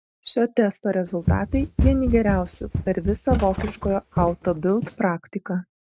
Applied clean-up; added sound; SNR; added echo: neural mask model RNNoise.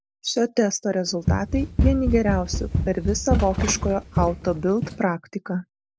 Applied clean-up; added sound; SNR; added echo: none; Run; 1 dB; none.